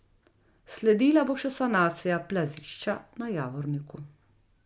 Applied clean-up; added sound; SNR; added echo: none; none; none; none.